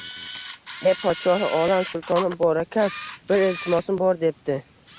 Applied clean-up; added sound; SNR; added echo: none; Camera; 13 dB; none.